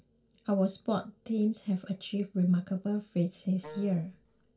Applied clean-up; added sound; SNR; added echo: none; Wind instrument, woodwind instrument; 17 dB; reverberation time 0.2 s.